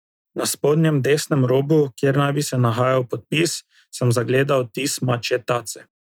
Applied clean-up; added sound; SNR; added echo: none; none; none; none.